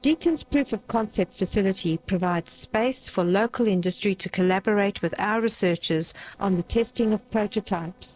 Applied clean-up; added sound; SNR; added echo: neural separator model SepFormer DNS4.